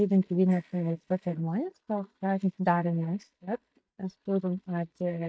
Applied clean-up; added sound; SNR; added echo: neural mask model DeepFilterNet 3.